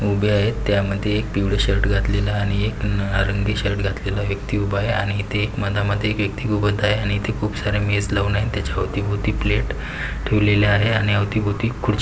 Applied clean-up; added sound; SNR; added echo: none; none; none; none.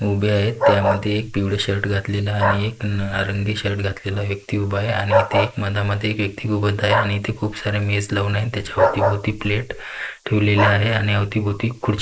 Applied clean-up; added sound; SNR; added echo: neural mask model Resemble Enhance denoiser.